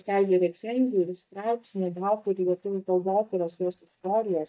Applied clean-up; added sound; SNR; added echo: neural mask model DeepFilterNet 3.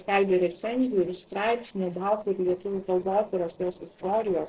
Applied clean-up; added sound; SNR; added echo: neural separator model SepFormer DNS4.